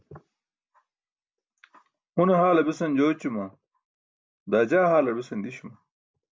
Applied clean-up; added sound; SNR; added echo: none; none; none; none.